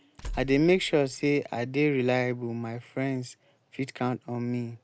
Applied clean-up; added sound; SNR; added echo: none; Tools; 15 dB; none.